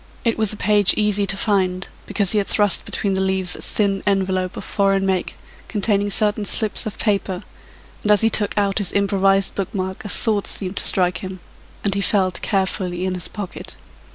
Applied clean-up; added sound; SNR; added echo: none; none; none; none.